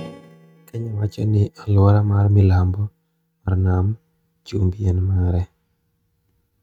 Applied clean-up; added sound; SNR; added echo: neural mask model RNNoise.